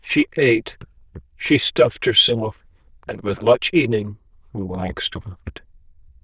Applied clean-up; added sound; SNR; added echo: neural diffusion model UNIVERSE++.